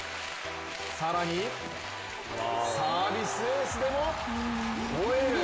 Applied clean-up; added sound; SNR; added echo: none; none; none; none.